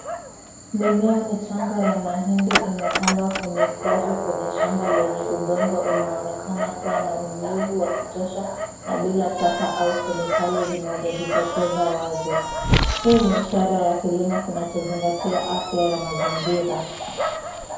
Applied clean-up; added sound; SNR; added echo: none; Dog; 3 dB; reverberation time 0.9 s.